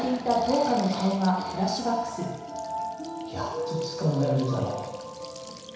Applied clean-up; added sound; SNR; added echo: none; Trickle, dribble / Bathtub (filling or washing) / Sink (filling or washing) / Gurgling / Splash, splatter; 20 dB; reverberation time 1.0 s.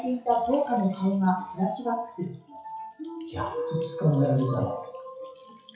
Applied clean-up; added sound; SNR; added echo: classical method WPE with log-MMSE.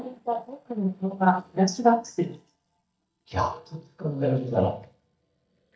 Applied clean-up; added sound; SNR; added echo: neural mask model DeepFilterNet 3.